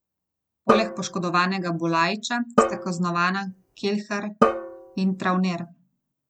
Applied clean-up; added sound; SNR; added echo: none; Drum; 1 dB; none.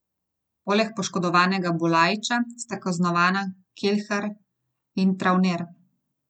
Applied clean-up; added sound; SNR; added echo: none; none; none; none.